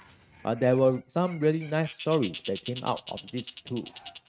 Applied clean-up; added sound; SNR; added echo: neural mask model RNNoise.